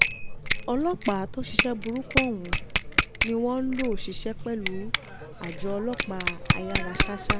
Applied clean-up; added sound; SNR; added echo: none; Bicycle bell; -2 dB; none.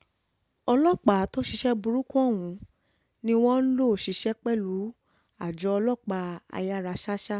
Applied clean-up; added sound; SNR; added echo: none; none; none; none.